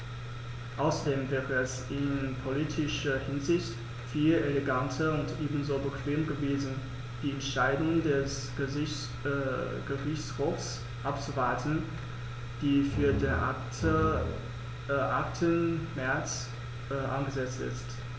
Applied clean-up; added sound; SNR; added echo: none; Bowed string instrument; 3 dB; none.